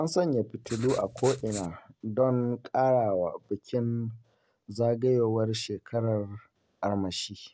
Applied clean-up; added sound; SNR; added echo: none; Writing; 10 dB; none.